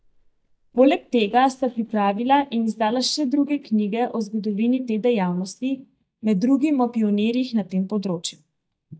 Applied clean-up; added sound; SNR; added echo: neural mask model DeepFilterNet 3.